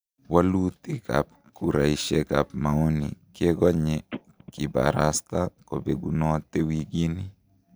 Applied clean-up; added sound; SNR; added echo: none; Telephone; 19 dB; none.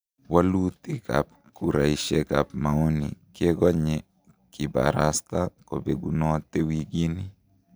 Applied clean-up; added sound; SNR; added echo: none; none; none; none.